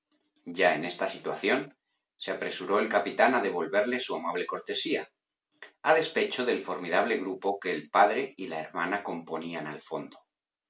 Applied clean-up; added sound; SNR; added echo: none; none; none; none.